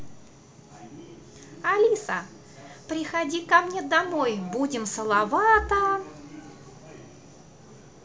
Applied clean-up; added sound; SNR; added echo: none; none; none; none.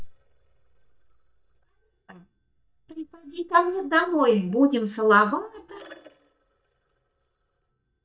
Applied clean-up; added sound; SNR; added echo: neural mask model DeepFilterNet 3.